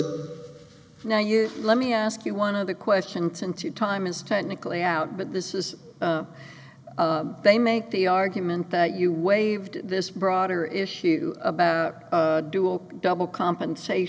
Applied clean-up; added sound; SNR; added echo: none; none; none; none.